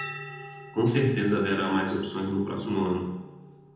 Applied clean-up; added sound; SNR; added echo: none; Bell; 16 dB; reverberation time 0.9 s.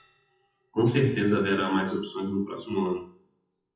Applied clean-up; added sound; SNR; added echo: classical method WPE with log-MMSE.